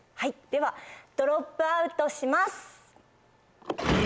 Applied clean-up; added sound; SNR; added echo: none; none; none; none.